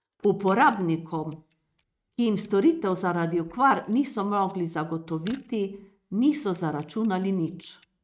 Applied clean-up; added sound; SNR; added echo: neural mask model RNNoise.